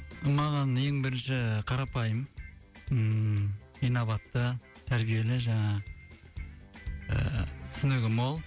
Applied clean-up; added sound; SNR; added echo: none; none; none; none.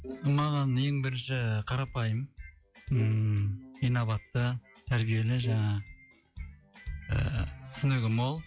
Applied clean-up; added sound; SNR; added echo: classical method log-MMSE.